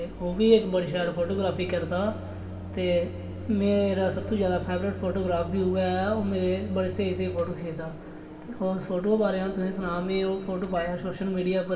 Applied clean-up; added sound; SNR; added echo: none; Microwave oven; 12 dB; reverberation time 2.3 s.